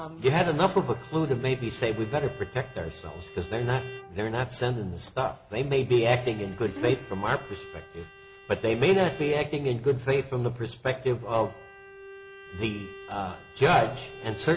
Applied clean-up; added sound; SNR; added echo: none; Bowed string instrument; 18 dB; none.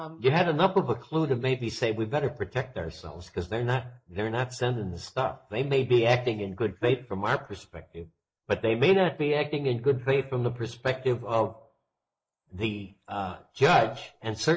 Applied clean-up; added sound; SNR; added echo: neural mask model Resemble Enhance denoiser.